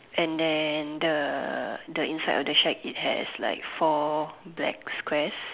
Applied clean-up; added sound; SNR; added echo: none; none; none; none.